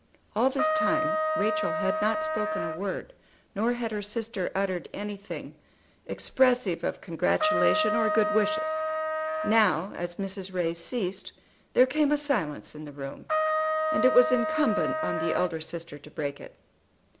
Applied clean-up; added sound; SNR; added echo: none; Trumpet; 0 dB; none.